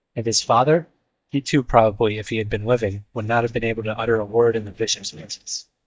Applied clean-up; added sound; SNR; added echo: neural mask model DeepFilterNet 3.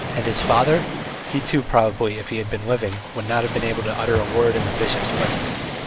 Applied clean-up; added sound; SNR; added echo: none; Waves, surf; 5 dB; none.